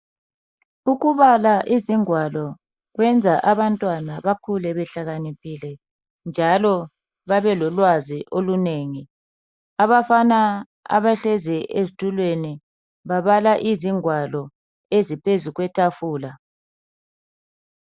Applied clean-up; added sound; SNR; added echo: neural mask model Resemble Enhance denoiser.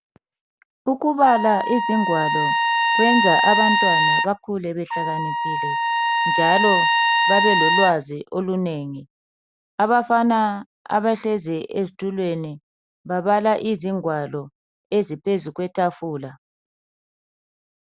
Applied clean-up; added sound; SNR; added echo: none; Trumpet; -3 dB; none.